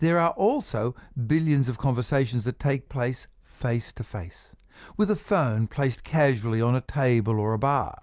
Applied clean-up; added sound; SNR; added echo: none; none; none; none.